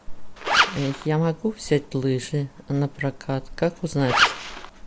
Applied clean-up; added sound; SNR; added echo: none; Zipper (clothing); -3 dB; none.